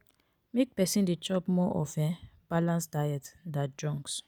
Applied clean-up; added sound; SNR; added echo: none; none; none; none.